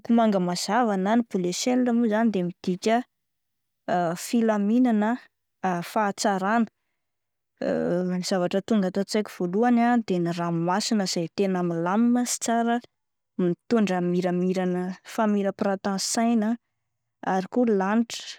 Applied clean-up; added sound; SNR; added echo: none; none; none; none.